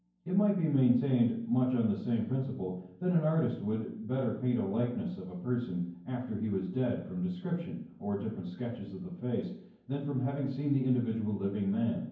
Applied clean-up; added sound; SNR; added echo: none; none; none; reverberation time 0.9 s.